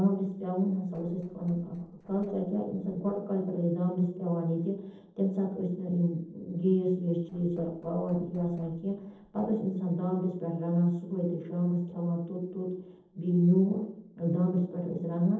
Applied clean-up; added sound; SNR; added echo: neural separator model SepFormer DNS4.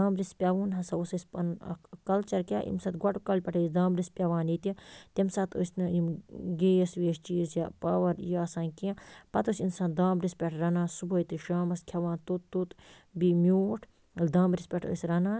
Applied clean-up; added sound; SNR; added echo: none; none; none; none.